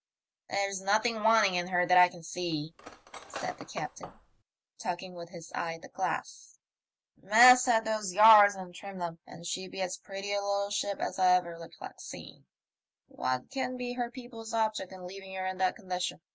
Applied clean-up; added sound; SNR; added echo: none; Cutlery, silverware; 15 dB; none.